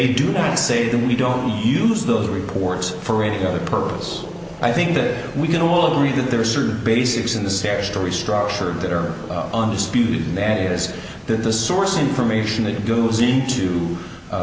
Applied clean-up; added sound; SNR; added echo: none; Growling; 20 dB; none.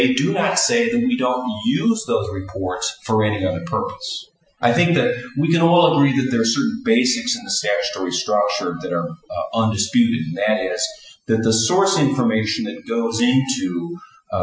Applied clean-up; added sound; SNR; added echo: classical method Wiener filter.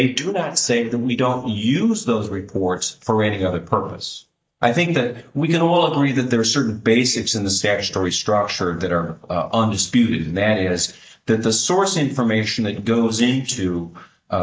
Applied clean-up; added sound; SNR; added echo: neural mask model DeepFilterNet 3.